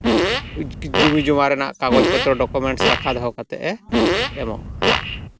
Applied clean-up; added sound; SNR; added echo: none; Fart; -2 dB; none.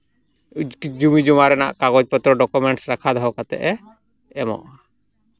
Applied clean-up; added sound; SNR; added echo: none; none; none; none.